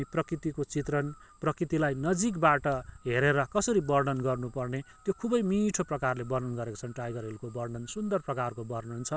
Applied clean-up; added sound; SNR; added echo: none; none; none; none.